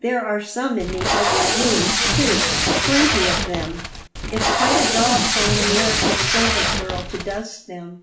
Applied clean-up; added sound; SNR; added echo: none; Packing tape, duct tape; -4 dB; reverberation time 0.5 s.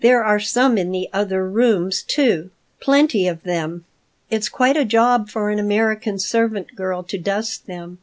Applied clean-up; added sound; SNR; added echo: none; none; none; none.